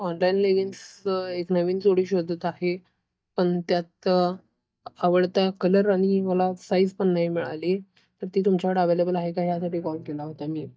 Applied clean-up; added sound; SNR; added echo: neural mask model DeepFilterNet 3.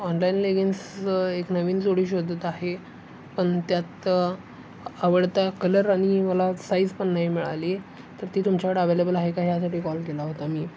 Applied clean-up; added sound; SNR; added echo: none; none; none; none.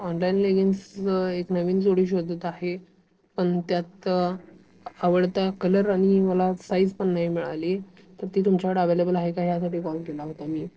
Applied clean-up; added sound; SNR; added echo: neural separator model SepFormer DNS4.